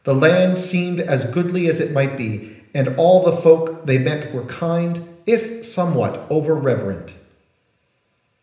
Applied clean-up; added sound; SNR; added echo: none; none; none; reverberation time 0.9 s.